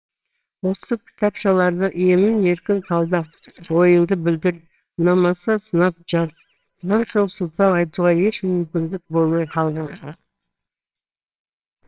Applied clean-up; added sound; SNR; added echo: neural separator model SepFormer WHAMR!.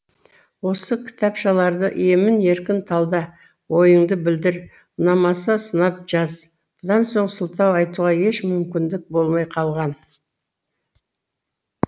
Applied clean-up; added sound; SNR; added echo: none; none; none; none.